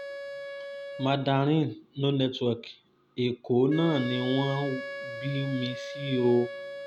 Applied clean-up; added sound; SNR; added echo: none; Wind instrument, woodwind instrument; 11 dB; none.